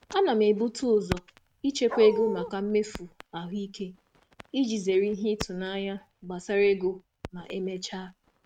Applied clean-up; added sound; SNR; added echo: neural mask model RNNoise.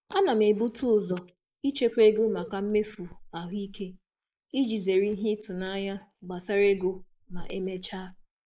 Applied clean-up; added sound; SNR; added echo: neural mask model Resemble Enhance denoiser.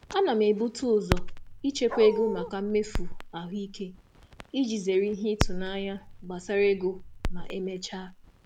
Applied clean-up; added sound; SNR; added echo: none; Crackle + Dog; 6 dB; none.